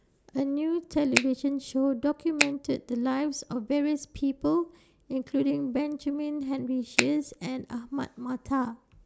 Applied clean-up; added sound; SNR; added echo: none; Finger snapping; -1 dB; none.